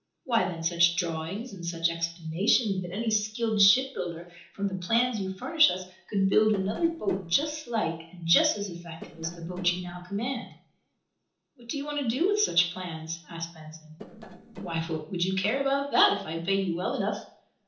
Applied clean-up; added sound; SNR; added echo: neural separator model SepFormer DNS4.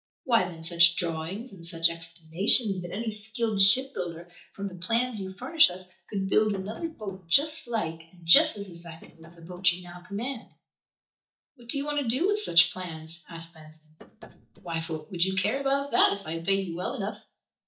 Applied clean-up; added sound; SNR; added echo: neural mask model DeepFilterNet 3.